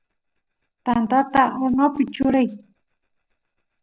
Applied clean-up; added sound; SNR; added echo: neural separator model SepFormer DNS4.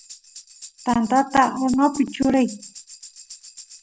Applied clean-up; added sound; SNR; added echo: none; Tambourine; 19 dB; none.